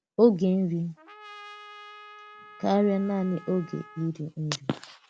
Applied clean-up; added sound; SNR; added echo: none; Trumpet; 20 dB; none.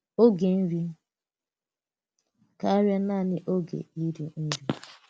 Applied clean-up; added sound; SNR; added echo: none; none; none; none.